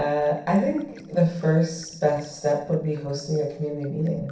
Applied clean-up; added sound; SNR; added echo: neural separator model SepFormer DNS4.